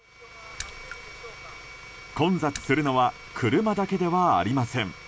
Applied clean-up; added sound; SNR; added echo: none; Raindrop / Splash, splatter; 20 dB; none.